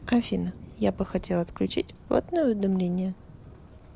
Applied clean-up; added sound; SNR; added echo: none; Thunder; 18 dB; none.